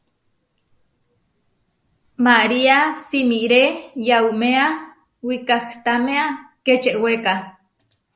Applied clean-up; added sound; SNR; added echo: none; none; none; none.